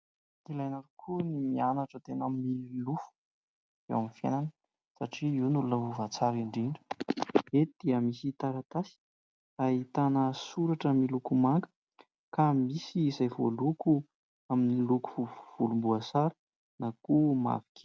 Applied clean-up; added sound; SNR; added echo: none; none; none; none.